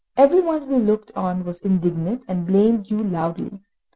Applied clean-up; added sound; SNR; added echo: none; none; none; none.